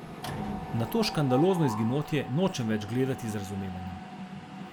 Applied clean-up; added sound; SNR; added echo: none; Mechanisms; 9 dB; none.